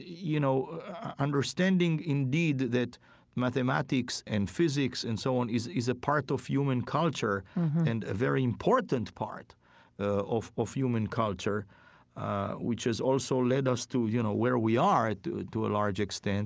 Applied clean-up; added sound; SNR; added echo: none; none; none; none.